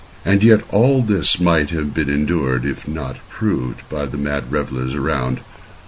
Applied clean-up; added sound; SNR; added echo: none; none; none; none.